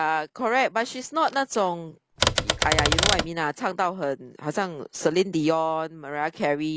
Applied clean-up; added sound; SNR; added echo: none; Typewriter; -3 dB; none.